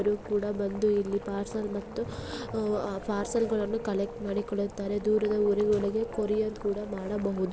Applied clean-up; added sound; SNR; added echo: none; Boiling; 19 dB; none.